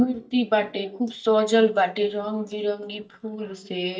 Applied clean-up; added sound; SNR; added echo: neural mask model DeepFilterNet 3.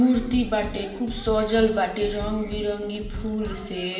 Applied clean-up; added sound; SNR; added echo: none; Drum kit; 11 dB; reverberation time 0.9 s.